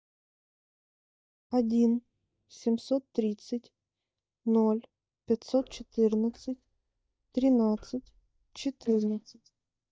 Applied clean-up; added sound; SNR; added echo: neural mask model DeepFilterNet 3.